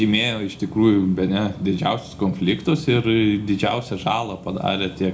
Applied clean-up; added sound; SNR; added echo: none; none; none; reverberation time 0.4 s.